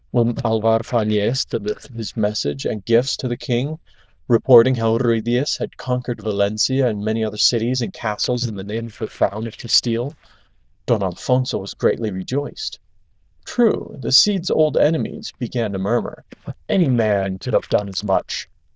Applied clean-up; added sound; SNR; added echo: neural diffusion model UNIVERSE++.